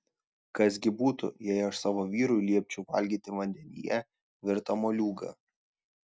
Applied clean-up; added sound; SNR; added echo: none; none; none; none.